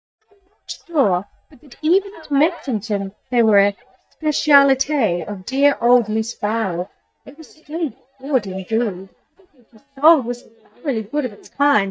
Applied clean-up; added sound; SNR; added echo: neural mask model DeepFilterNet 3.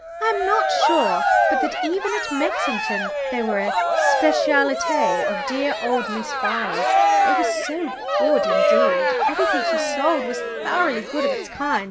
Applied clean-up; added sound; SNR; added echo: none; Cheering; -4 dB; none.